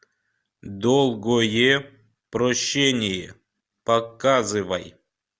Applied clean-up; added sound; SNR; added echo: none; none; none; none.